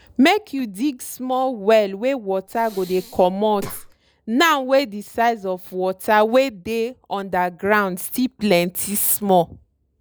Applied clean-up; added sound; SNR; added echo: none; Breathing; 17 dB; none.